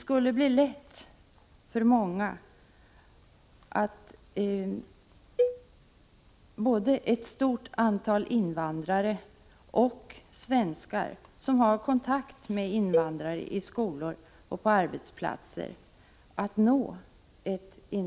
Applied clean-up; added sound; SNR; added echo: none; Cowbell; 5 dB; none.